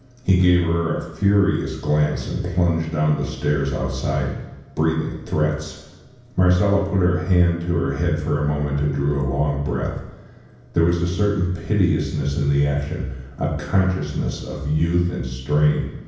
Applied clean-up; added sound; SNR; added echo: none; none; none; reverberation time 0.9 s.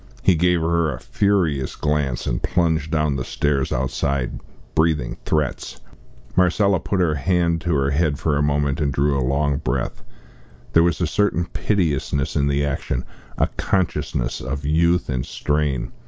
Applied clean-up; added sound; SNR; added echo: none; none; none; none.